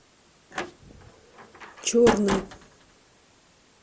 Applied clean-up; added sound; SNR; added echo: none; Slam; 5 dB; none.